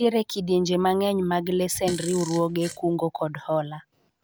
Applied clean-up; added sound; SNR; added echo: none; Fart; 13 dB; none.